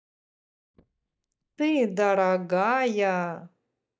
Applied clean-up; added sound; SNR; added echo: neural mask model DeepFilterNet 3.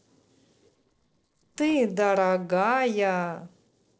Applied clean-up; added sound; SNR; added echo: neural separator model SepFormer DNS4.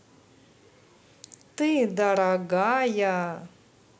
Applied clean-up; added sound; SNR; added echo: none; none; none; none.